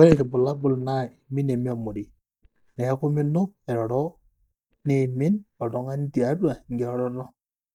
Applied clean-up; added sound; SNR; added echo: neural mask model DeepFilterNet 3.